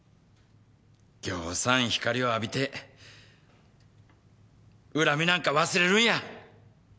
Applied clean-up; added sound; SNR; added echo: none; none; none; none.